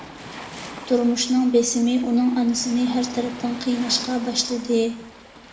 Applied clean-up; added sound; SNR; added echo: none; Waves, surf; 16 dB; reverberation time 0.6 s.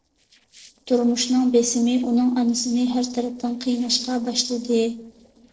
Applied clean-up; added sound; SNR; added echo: neural separator model SepFormer DNS4.